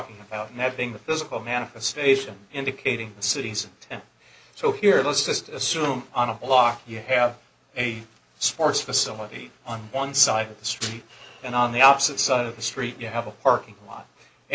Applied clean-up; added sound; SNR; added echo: none; none; none; none.